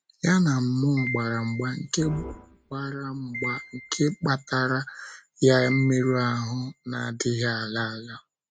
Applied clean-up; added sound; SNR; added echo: neural mask model RNNoise.